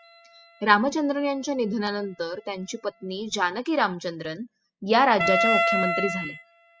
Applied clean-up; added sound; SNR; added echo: classical method spectral subtraction.